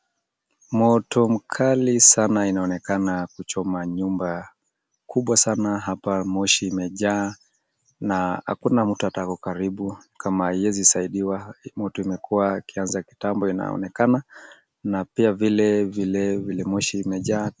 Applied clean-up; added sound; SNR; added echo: none; none; none; none.